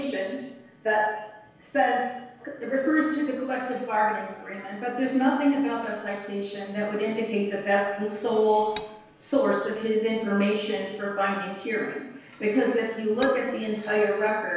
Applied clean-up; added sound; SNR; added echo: none; Cutlery, silverware; 12 dB; reverberation time 1.0 s.